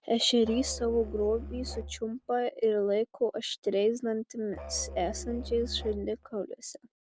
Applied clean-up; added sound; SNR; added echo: none; Musical instrument; 11 dB; none.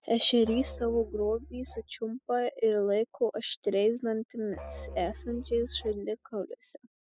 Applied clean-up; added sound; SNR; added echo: classical method spectral subtraction.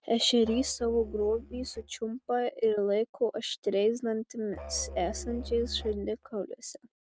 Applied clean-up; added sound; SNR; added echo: neural mask model RNNoise.